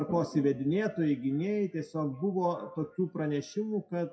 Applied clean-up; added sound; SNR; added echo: classical method WPE with log-MMSE.